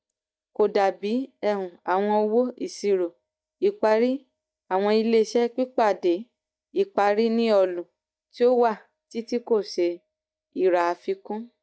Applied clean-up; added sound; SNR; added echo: neural mask model DeepFilterNet 3.